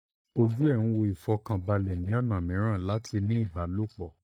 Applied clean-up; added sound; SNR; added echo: neural mask model DeepFilterNet 3.